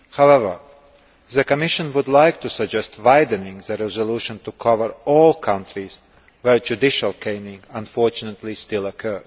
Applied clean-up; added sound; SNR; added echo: none; none; none; none.